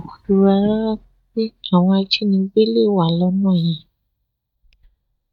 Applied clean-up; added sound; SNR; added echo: neural mask model DeepFilterNet 3.